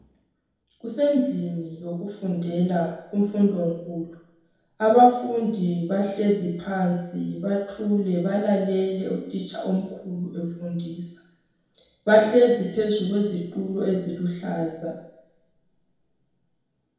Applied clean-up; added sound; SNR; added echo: none; none; none; reverberation time 2.0 s.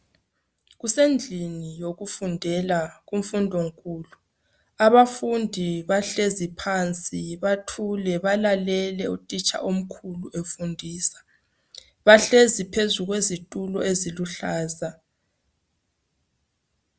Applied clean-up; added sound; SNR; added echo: none; none; none; none.